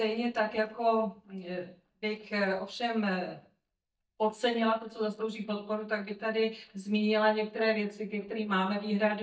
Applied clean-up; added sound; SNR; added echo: neural mask model DeepFilterNet 3.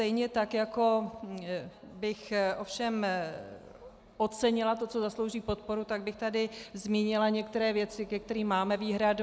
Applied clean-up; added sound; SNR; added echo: none; none; none; none.